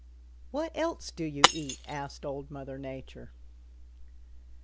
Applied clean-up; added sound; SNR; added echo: none; Shatter; -4 dB; none.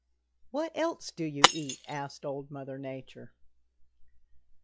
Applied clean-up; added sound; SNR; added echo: classical method log-MMSE.